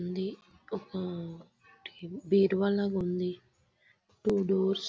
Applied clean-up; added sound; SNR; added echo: none; none; none; none.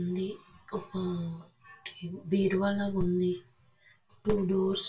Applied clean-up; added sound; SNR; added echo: none; none; none; reverberation time 0.2 s.